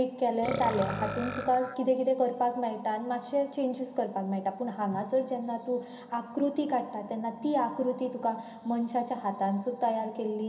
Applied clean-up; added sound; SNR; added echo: none; Burping, eructation; 8 dB; reverberation time 0.3 s.